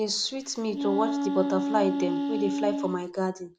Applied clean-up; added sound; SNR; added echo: none; Wind instrument, woodwind instrument; 1 dB; none.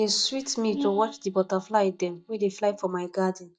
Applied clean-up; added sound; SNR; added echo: neural mask model DeepFilterNet 3.